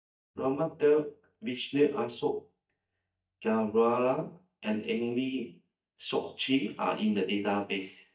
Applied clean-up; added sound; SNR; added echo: neural mask model DeepFilterNet 3.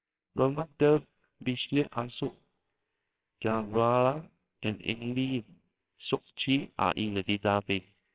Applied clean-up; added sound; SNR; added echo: neural separator model SepFormer WHAMR!.